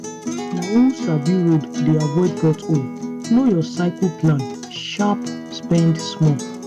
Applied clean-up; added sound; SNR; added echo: none; Acoustic guitar; 9 dB; none.